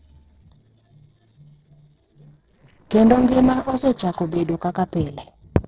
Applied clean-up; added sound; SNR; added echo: neural separator model SepFormer DNS4.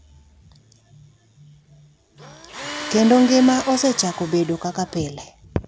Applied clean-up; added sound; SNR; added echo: none; Tools; 11 dB; none.